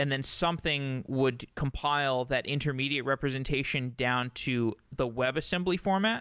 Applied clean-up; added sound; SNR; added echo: none; none; none; none.